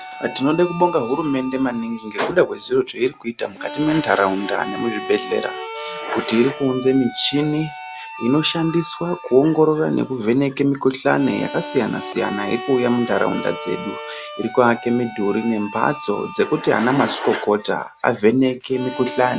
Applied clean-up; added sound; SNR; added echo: none; Harmonica; 13 dB; none.